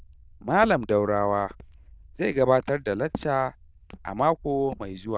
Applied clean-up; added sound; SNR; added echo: neural diffusion model UNIVERSE++.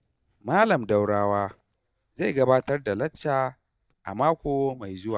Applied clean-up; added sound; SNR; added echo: neural mask model DeepFilterNet 3.